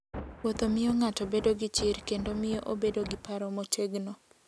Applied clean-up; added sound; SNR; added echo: none; Thunder; 11 dB; none.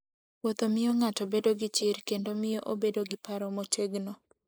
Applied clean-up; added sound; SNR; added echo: neural mask model Resemble Enhance denoiser.